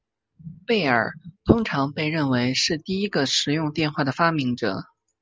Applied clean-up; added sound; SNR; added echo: none; none; none; none.